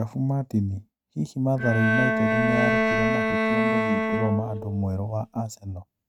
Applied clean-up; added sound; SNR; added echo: neural mask model RNNoise.